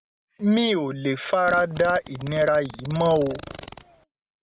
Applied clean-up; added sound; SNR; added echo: none; Fart; 16 dB; none.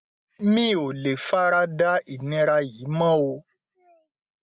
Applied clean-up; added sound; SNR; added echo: none; none; none; none.